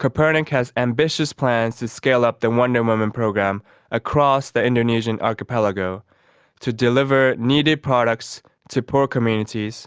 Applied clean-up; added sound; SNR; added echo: none; none; none; none.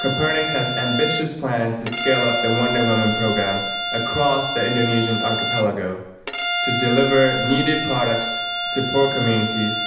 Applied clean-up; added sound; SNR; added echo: none; Bowed string instrument; 2 dB; reverberation time 0.8 s.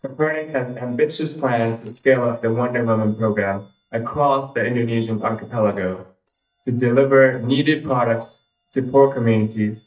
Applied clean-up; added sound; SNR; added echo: neural mask model DeepFilterNet 3.